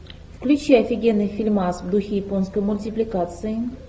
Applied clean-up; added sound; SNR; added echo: none; none; none; none.